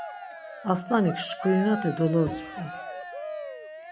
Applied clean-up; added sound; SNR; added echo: none; Bowed string instrument + Cheering; 9 dB; none.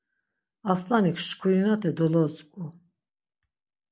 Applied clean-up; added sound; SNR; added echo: none; none; none; none.